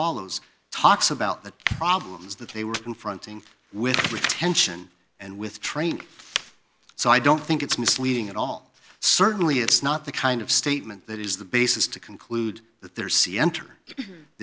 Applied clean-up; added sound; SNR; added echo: none; none; none; none.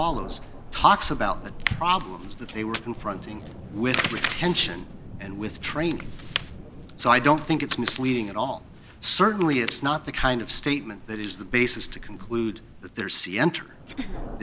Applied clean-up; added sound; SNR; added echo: none; Thunder; 12 dB; none.